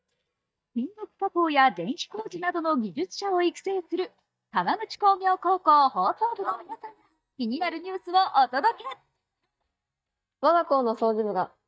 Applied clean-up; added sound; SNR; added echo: neural mask model DeepFilterNet 3.